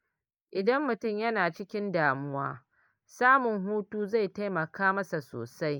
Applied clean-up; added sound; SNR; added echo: neural mask model Resemble Enhance denoiser.